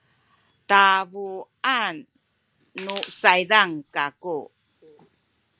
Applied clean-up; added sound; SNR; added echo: none; Crushing; 14 dB; none.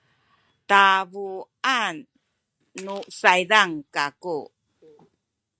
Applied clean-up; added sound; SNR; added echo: neural mask model RNNoise.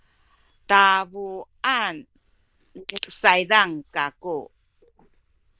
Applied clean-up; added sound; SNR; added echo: neural diffusion model UNIVERSE++.